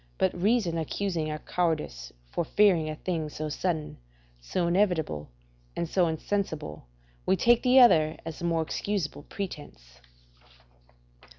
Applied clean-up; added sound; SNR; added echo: none; none; none; none.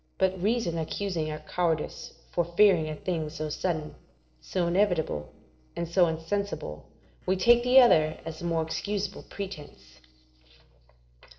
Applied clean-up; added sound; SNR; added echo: neural separator model SepFormer DNS4.